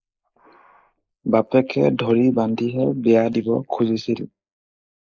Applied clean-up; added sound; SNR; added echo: neural mask model Resemble Enhance denoiser.